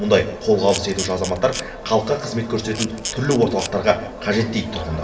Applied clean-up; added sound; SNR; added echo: none; Camera; 11 dB; reverberation time 0.7 s.